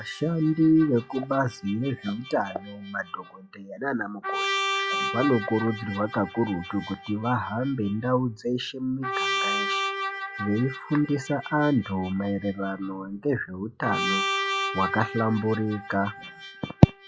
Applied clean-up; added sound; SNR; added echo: classical method log-MMSE.